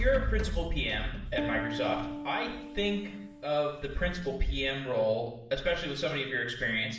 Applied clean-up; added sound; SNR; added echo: none; Piano; 9 dB; reverberation time 0.7 s.